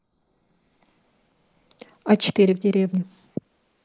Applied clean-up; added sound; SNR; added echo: neural mask model Resemble Enhance denoiser.